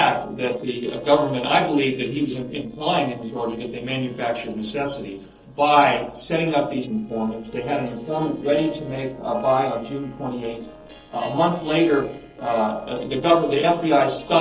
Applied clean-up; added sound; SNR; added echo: neural separator model SepFormer DNS4.